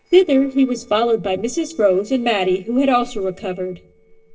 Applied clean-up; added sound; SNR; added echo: neural separator model SepFormer DNS4.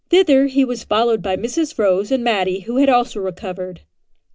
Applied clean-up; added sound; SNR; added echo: none; none; none; none.